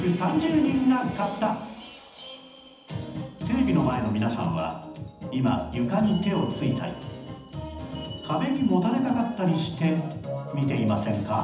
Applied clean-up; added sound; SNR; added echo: none; none; none; reverberation time 0.8 s.